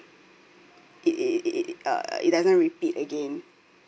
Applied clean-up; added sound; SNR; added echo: none; none; none; none.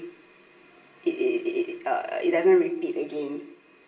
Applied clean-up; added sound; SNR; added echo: none; none; none; reverberation time 0.7 s.